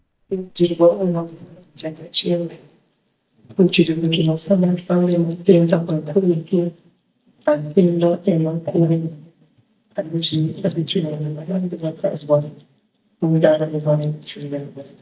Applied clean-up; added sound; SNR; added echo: neural mask model DeepFilterNet 3.